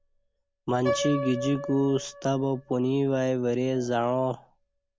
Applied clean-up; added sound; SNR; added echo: none; Piano; 10 dB; none.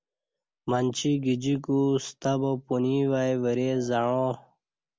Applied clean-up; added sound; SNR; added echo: none; none; none; none.